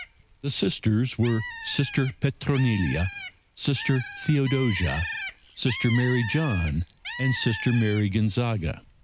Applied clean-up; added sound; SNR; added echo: none; Bird; 11 dB; none.